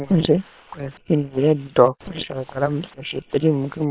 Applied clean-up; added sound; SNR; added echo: neural separator model SepFormer WHAM!.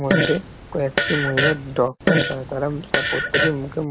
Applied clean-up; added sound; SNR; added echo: none; Fart; -2 dB; none.